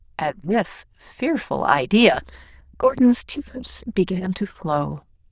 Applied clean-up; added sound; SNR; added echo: neural diffusion model UNIVERSE++.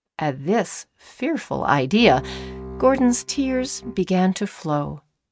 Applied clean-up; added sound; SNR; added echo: neural mask model RNNoise.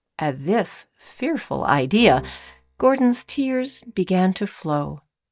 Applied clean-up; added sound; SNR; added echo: neural mask model DeepFilterNet 3.